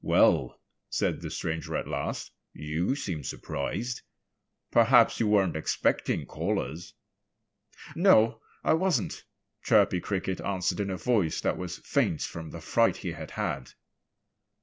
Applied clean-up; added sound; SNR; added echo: none; none; none; none.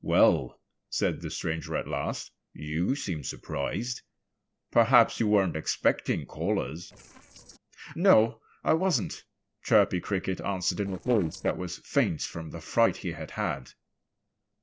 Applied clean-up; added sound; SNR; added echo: neural separator model SepFormer DNS4.